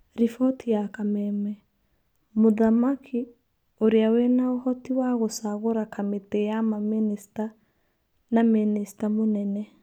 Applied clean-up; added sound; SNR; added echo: none; none; none; none.